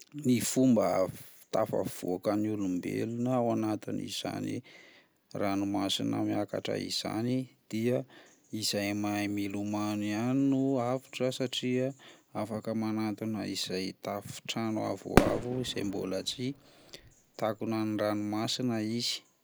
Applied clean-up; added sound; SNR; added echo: none; Fireworks; 2 dB; none.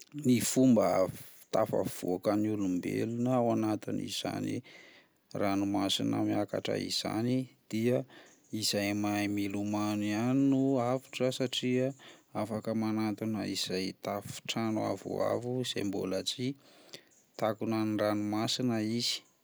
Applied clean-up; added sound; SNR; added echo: none; none; none; none.